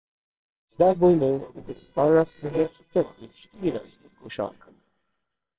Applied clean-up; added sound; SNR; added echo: neural separator model SepFormer WHAMR!.